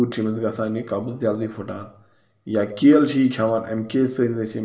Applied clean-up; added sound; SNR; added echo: none; none; none; reverberation time 0.6 s.